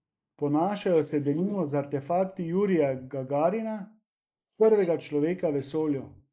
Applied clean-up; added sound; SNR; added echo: neural mask model Resemble Enhance denoiser.